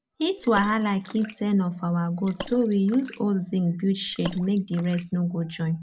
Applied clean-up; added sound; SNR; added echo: none; Water / Splash, splatter; 18 dB; none.